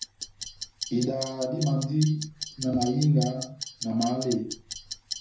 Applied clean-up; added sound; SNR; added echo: none; Clock; 11 dB; reverberation time 0.4 s.